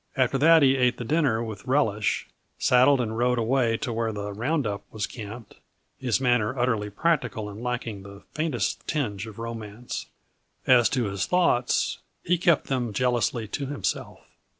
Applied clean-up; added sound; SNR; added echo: none; none; none; none.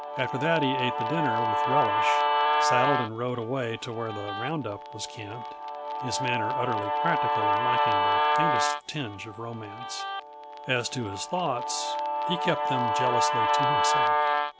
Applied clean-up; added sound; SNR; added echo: none; Guitar; -5 dB; none.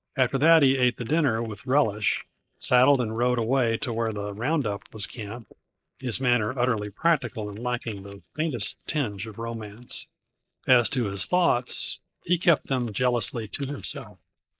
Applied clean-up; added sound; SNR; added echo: neural mask model Resemble Enhance denoiser.